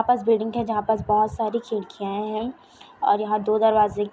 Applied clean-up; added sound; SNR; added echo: none; none; none; none.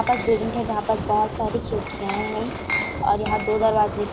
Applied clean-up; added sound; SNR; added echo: none; Fire + Glass; 5 dB; none.